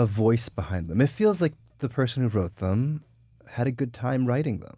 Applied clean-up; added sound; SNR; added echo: none; none; none; none.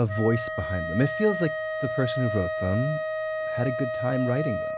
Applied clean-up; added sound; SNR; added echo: none; Wind instrument, woodwind instrument; 3 dB; none.